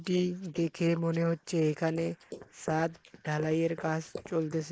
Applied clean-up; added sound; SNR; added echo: neural mask model Resemble Enhance denoiser.